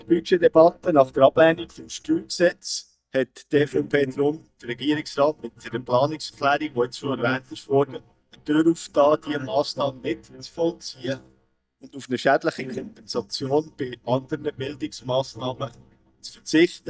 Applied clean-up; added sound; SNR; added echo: neural mask model DeepFilterNet 3.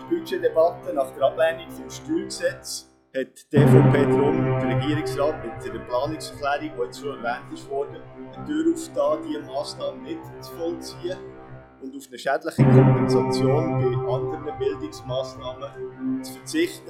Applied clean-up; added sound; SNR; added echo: classical method log-MMSE.